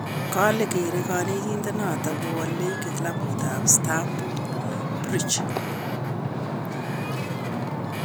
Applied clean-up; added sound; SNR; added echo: none; Wind / Ocean; -1 dB; none.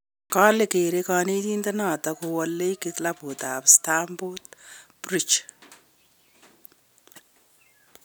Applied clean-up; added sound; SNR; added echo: none; none; none; none.